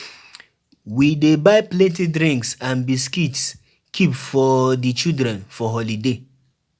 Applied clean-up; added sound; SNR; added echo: none; none; none; none.